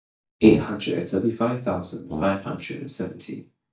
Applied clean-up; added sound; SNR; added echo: neural mask model DeepFilterNet 3.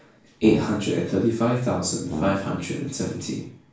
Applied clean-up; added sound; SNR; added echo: none; Brass instrument; 11 dB; reverberation time 0.4 s.